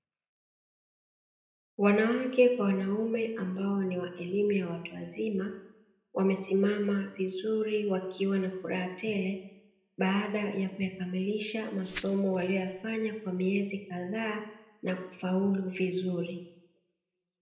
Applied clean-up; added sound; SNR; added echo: none; Glass; 14 dB; reverberation time 0.8 s.